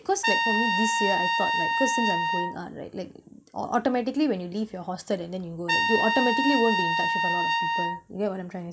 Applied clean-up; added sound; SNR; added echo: none; Trumpet; -1 dB; none.